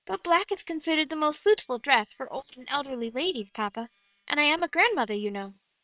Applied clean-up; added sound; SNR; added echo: neural separator model SepFormer WHAM!.